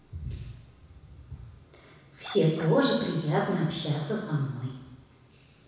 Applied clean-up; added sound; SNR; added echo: none; Bark; 17 dB; reverberation time 1.1 s.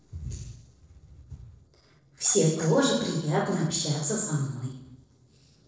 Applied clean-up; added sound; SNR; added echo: neural separator model SepFormer DNS4.